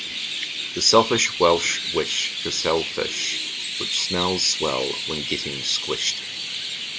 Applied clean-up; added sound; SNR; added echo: none; Chirp, tweet; 4 dB; none.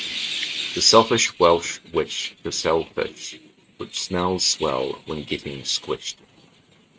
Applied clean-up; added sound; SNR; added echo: neural mask model RNNoise.